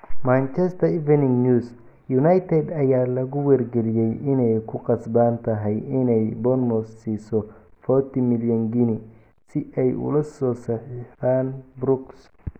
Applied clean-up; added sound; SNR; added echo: none; none; none; none.